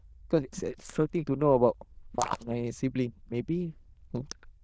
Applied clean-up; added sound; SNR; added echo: neural diffusion model UNIVERSE++.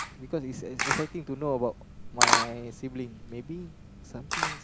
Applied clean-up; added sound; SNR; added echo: none; Camera; -4 dB; none.